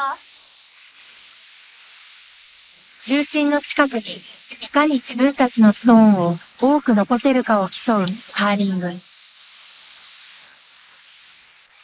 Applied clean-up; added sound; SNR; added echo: neural mask model Resemble Enhance denoiser.